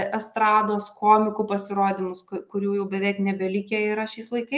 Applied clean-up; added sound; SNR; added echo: none; none; none; none.